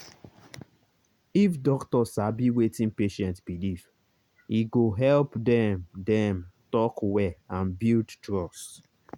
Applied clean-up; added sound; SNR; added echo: none; none; none; none.